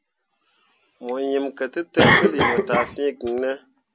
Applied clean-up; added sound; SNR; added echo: none; Cough; -3 dB; none.